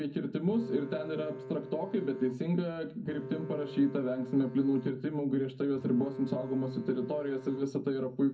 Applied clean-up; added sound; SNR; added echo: none; Bowed string instrument; 13 dB; reverberation time 0.4 s.